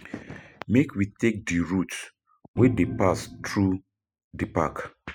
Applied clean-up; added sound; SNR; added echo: classical method spectral subtraction.